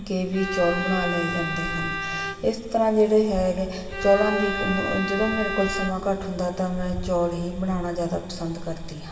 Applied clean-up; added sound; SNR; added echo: none; Bowed string instrument; 7 dB; reverberation time 2.3 s.